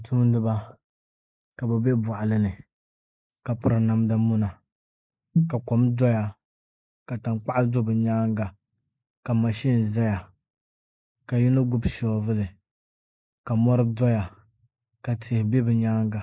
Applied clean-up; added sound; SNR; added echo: neural mask model Resemble Enhance denoiser.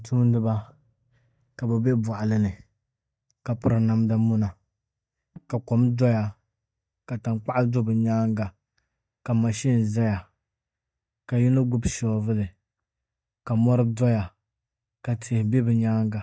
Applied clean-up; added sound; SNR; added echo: neural mask model DeepFilterNet 3.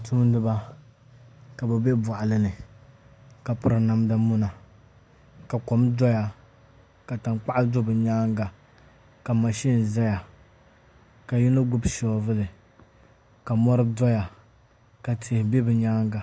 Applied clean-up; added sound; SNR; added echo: none; none; none; none.